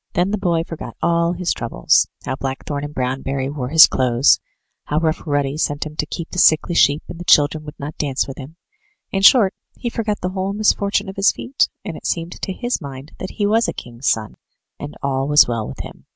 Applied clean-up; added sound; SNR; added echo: none; none; none; none.